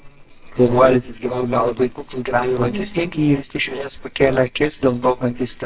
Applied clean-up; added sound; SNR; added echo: neural separator model SepFormer WHAMR!.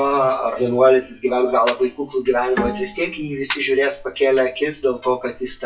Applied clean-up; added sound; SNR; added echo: classical method WPE with log-MMSE.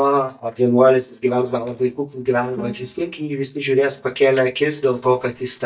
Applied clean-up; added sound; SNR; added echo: neural mask model DeepFilterNet 3.